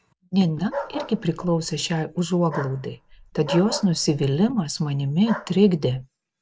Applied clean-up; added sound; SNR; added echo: none; Bark; 13 dB; none.